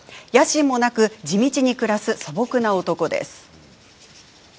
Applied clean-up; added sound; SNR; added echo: none; none; none; none.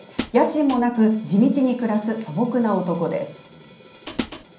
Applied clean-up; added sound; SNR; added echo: none; Hi-hat; 13 dB; reverberation time 0.6 s.